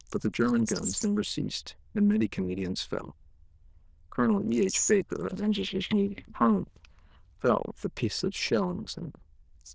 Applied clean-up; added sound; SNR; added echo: neural diffusion model UNIVERSE++.